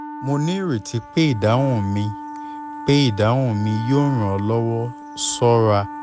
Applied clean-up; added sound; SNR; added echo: none; Wind instrument, woodwind instrument; 13 dB; none.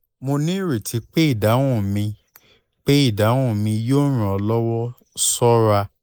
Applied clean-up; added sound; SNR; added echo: neural mask model Resemble Enhance denoiser.